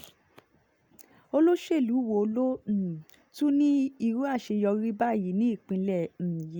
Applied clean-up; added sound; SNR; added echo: none; none; none; none.